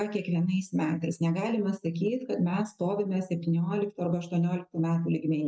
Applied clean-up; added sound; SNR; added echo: none; none; none; none.